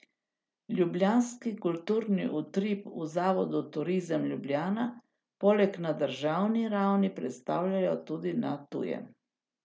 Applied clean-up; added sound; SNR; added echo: none; none; none; none.